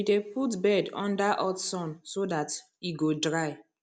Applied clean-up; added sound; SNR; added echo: none; none; none; none.